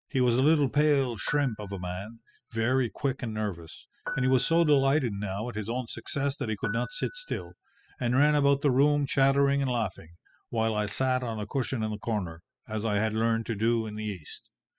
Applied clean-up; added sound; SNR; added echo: classical method spectral subtraction.